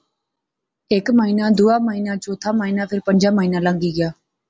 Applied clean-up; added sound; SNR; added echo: none; none; none; none.